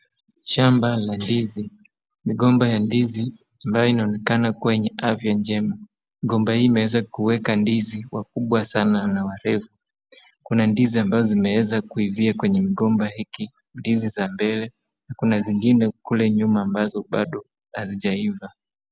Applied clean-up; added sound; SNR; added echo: none; none; none; none.